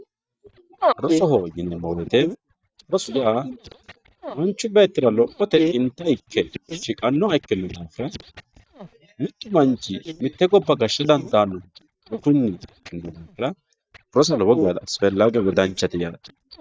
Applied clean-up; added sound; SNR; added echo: neural mask model DeepFilterNet 3.